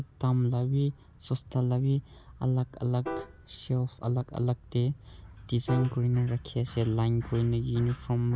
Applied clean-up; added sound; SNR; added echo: none; Piano; 16 dB; none.